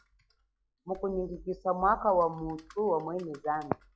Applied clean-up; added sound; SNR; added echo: classical method log-MMSE.